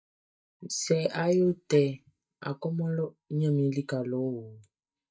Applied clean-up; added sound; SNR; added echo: neural mask model DeepFilterNet 3.